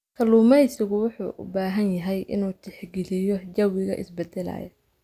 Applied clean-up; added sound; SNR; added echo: none; none; none; none.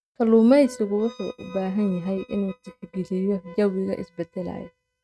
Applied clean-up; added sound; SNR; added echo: neural mask model RNNoise.